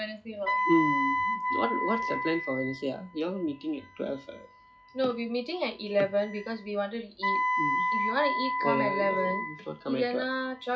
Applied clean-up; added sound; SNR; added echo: classical method log-MMSE.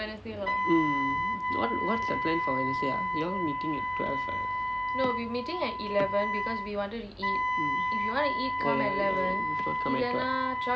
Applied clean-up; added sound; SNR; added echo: none; Wind instrument, woodwind instrument; -1 dB; none.